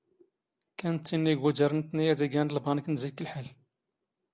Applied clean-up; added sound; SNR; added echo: none; none; none; none.